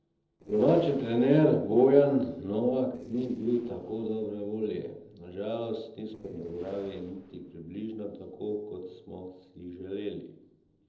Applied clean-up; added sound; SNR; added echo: neural separator model SepFormer DNS4.